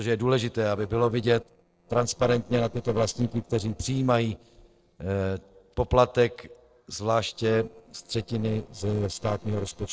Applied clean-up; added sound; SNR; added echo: neural separator model SepFormer DNS4.